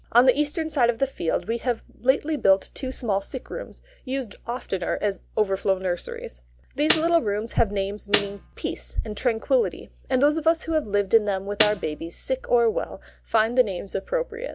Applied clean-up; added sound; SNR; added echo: none; Snare drum; 5 dB; none.